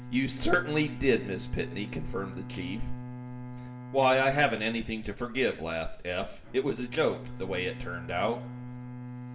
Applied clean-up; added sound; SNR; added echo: none; Bowed string instrument; 11 dB; reverberation time 1.6 s.